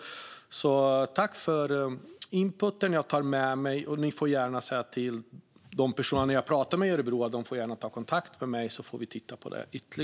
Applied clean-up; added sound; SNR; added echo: none; none; none; none.